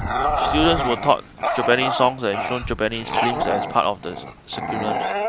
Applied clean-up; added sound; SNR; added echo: none; Bark / Growling; 1 dB; none.